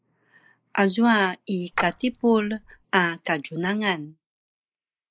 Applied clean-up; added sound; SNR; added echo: neural mask model Resemble Enhance denoiser.